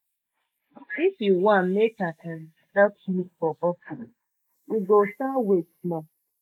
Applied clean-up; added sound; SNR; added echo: neural mask model Resemble Enhance denoiser.